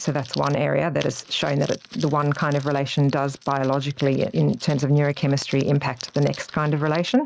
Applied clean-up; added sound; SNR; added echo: neural mask model RNNoise.